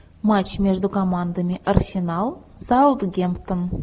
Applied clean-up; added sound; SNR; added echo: none; none; none; none.